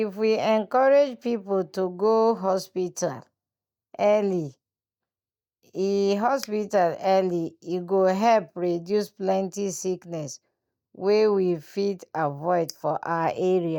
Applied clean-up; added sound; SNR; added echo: neural mask model DeepFilterNet 3.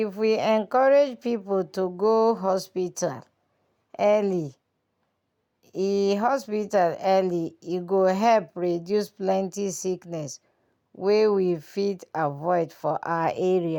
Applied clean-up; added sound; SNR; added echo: none; none; none; none.